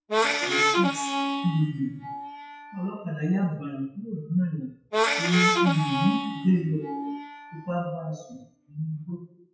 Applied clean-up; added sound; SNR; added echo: classical method WPE with log-MMSE.